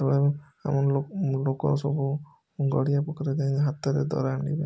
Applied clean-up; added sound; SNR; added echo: none; none; none; none.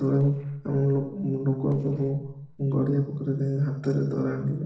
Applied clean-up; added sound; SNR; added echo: neural separator model SepFormer DNS4.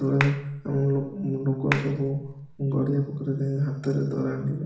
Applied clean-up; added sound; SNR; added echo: none; Clapping; 10 dB; reverberation time 0.8 s.